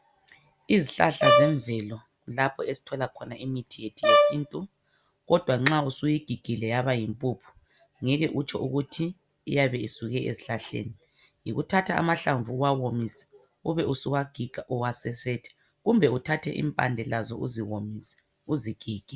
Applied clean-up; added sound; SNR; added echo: none; Brass instrument; -5 dB; none.